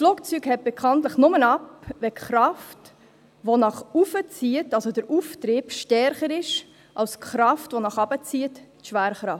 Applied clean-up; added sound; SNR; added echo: none; none; none; none.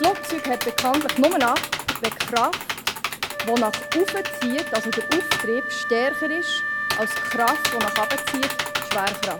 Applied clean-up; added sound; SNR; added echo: none; Wind instrument, woodwind instrument + Computer keyboard; 2 dB; none.